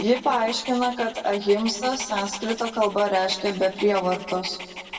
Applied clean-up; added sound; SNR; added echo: none; Dog; 13 dB; reverberation time 1.6 s.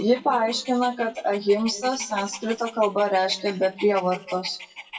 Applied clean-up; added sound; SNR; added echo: classical method WPE with log-MMSE.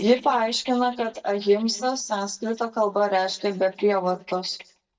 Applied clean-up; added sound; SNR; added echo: neural mask model DeepFilterNet 3.